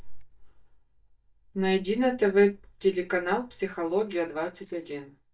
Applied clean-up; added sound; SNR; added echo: neural mask model DeepFilterNet 3.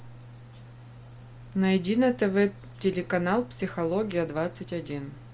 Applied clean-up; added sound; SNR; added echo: none; none; none; none.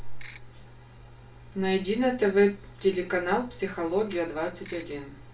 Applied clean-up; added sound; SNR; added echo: none; Ratchet, pawl / Percussion; 20 dB; reverberation time 0.3 s.